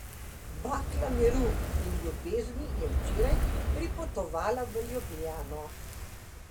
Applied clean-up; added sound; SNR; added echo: none; Fire; -3 dB; none.